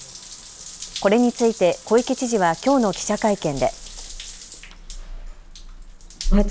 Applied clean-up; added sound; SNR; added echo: none; Drip / Trickle, dribble / Bathtub (filling or washing) / Water tap, faucet; 7 dB; none.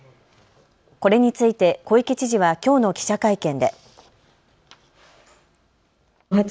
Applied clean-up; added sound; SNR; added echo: none; none; none; none.